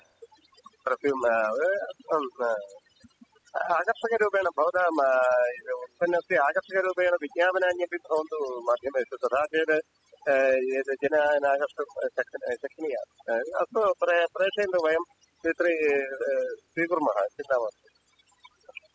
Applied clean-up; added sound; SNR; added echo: classical method spectral subtraction.